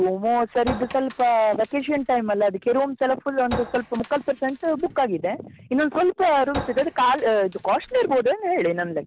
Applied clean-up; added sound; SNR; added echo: none; Chink, clink; 14 dB; none.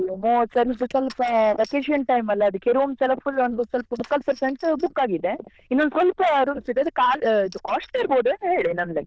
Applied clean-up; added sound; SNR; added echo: neural diffusion model UNIVERSE++.